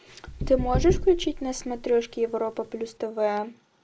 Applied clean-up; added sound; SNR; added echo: none; Knock / Wood; 6 dB; none.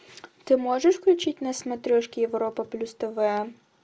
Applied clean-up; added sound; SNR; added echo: none; none; none; none.